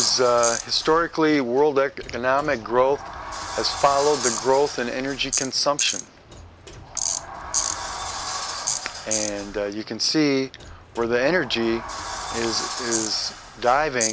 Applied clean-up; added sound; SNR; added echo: none; Sliding door + Tools; 7 dB; none.